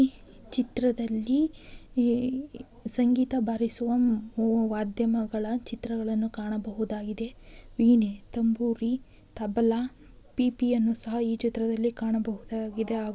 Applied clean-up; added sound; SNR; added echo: none; none; none; none.